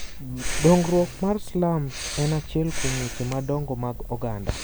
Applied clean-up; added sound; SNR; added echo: none; Breathing; 7 dB; none.